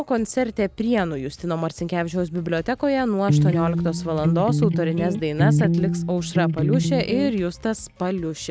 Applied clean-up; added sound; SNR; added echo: none; Electric guitar; -3 dB; none.